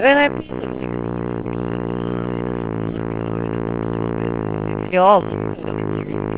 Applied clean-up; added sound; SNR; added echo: neural separator model SepFormer WHAMR!.